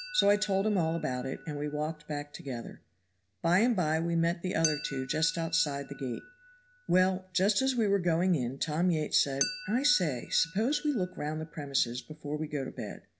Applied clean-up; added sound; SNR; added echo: none; Chink, clink; 16 dB; none.